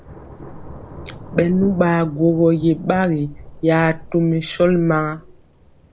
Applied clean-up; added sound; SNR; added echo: none; Thunder / Rain; 17 dB; none.